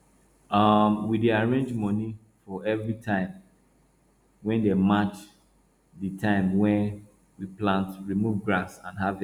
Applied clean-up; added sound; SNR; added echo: none; none; none; none.